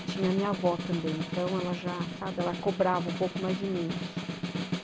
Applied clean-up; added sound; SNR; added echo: none; Snare drum; 3 dB; none.